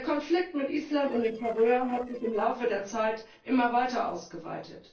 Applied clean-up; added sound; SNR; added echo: neural separator model SepFormer DNS4.